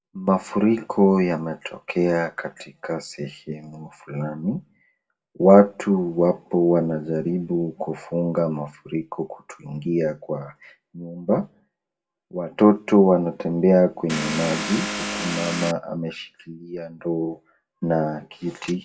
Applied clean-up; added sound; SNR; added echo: none; Vehicle; 5 dB; reverberation time 0.1 s.